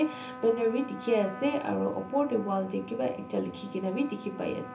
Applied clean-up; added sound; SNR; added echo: none; Trumpet; 14 dB; reverberation time 0.3 s.